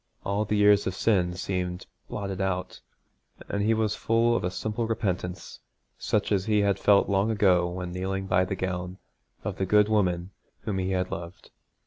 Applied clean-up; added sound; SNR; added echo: none; none; none; none.